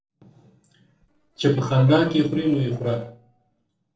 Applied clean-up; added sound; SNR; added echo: neural separator model SepFormer DNS4.